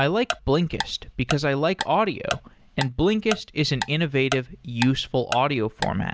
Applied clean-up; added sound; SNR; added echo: none; Tick-tock; 10 dB; none.